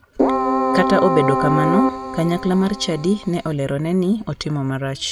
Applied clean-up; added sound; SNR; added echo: none; Keyboard (musical); 0 dB; none.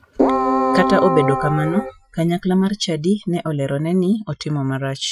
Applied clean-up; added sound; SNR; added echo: classical method Wiener filter.